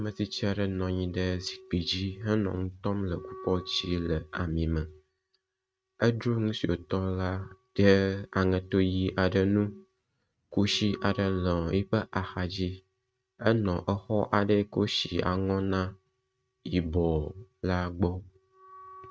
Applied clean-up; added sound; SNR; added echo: neural mask model RNNoise.